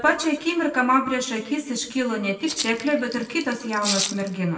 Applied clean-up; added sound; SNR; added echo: none; Rattle (instrument); 7 dB; reverberation time 0.7 s.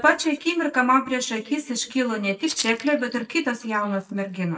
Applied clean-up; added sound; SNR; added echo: neural mask model DeepFilterNet 3.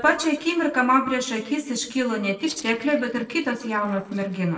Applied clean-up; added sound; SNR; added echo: neural separator model SepFormer DNS4.